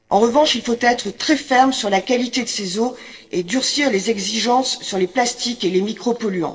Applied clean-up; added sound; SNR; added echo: neural separator model SepFormer DNS4.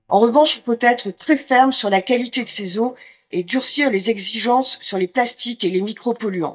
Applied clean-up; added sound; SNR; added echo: neural mask model DeepFilterNet 3.